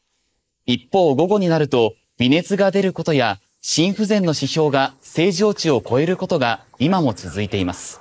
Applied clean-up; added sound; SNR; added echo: neural mask model Resemble Enhance denoiser.